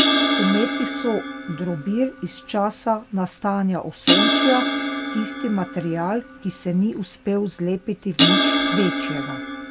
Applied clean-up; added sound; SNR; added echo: none; Crash cymbal; 0 dB; none.